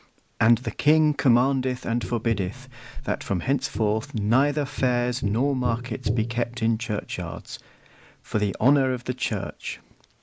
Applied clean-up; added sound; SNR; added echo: none; Tap; 11 dB; none.